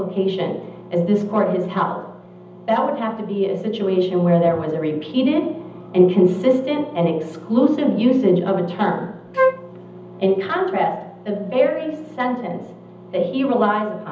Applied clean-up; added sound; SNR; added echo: none; Wind instrument, woodwind instrument; 0 dB; reverberation time 0.8 s.